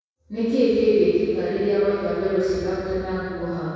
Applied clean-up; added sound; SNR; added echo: none; none; none; reverberation time 2.2 s.